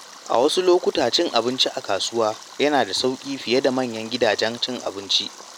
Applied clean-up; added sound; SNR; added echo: none; Stream; 19 dB; none.